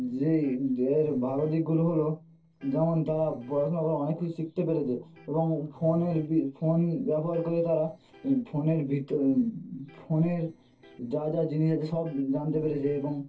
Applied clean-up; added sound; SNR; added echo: neural separator model SepFormer DNS4.